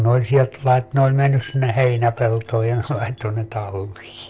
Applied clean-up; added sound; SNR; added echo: neural separator model SepFormer DNS4.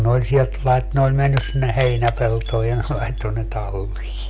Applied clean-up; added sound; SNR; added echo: none; Shatter / Crushing; 17 dB; none.